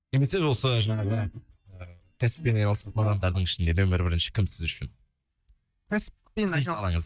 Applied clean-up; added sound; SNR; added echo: neural mask model DeepFilterNet 3.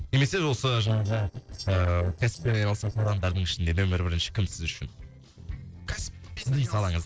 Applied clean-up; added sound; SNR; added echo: neural separator model SepFormer DNS4.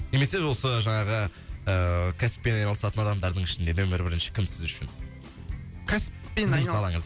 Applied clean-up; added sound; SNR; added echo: none; none; none; none.